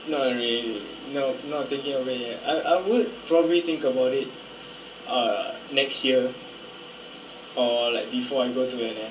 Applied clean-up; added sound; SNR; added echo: none; none; none; reverberation time 0.2 s.